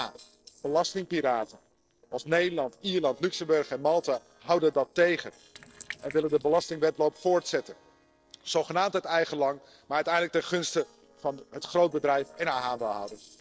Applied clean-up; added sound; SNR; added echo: neural separator model SepFormer DNS4.